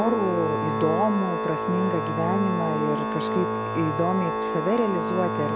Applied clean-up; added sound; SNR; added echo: none; Organ; 1 dB; none.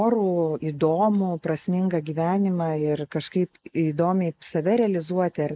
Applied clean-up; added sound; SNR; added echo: neural mask model Resemble Enhance denoiser.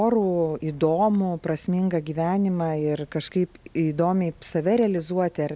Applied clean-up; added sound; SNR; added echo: none; none; none; none.